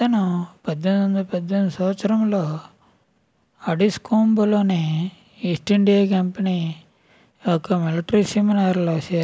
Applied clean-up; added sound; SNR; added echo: none; none; none; none.